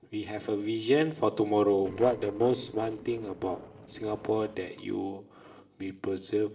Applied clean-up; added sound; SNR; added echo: neural separator model SepFormer DNS4.